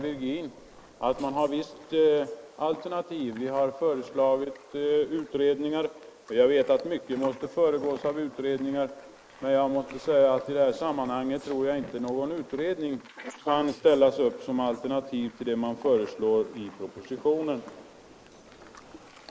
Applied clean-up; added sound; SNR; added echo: neural mask model Resemble Enhance denoiser.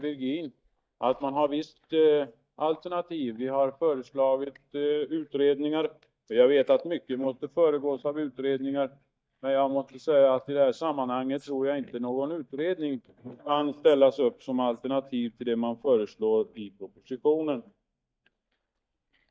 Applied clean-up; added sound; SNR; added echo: neural mask model DeepFilterNet 3.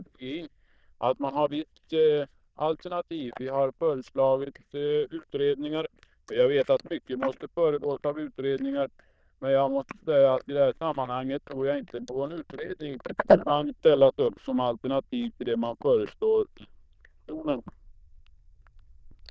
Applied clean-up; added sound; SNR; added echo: neural diffusion model UNIVERSE++.